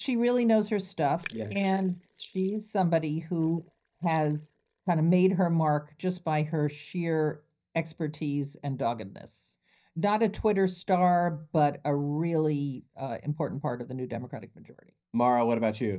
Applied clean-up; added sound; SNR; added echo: neural mask model DeepFilterNet 3.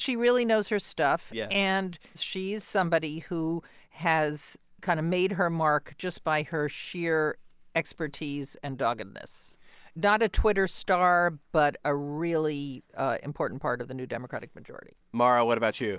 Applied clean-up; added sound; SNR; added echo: none; none; none; none.